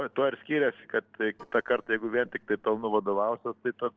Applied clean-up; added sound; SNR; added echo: neural separator model SepFormer DNS4.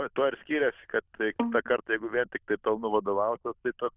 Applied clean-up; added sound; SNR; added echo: neural diffusion model UNIVERSE++.